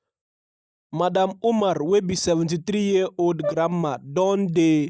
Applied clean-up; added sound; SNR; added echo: neural mask model DeepFilterNet 3.